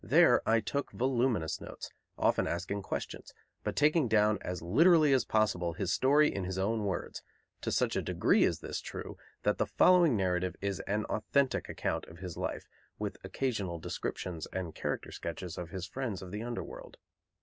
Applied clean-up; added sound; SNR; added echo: none; none; none; none.